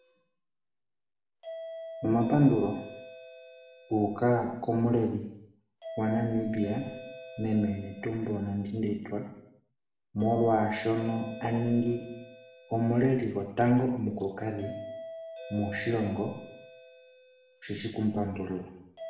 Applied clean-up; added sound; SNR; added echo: none; Doorbell; 15 dB; reverberation time 0.8 s.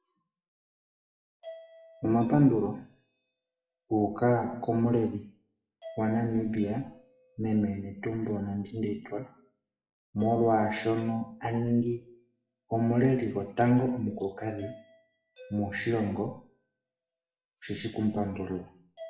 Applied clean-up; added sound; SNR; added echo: classical method WPE with log-MMSE.